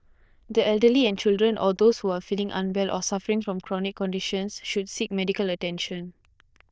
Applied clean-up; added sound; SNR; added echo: neural diffusion model UNIVERSE++.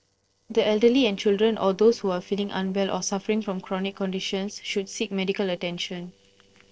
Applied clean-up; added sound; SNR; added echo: neural separator model SepFormer DNS4.